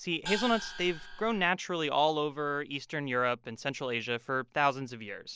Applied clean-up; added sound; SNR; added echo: none; Gong; 9 dB; none.